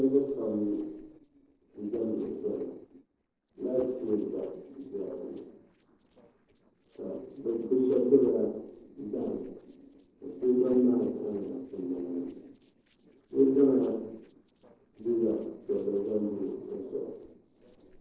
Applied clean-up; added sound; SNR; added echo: neural separator model SepFormer DNS4.